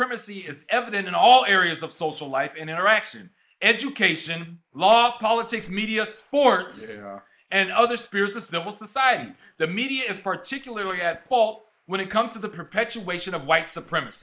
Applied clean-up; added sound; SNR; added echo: neural mask model Resemble Enhance denoiser.